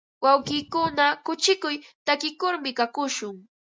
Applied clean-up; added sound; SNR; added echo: none; Wind; 16 dB; none.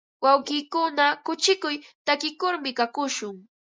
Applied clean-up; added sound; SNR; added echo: neural mask model Resemble Enhance denoiser.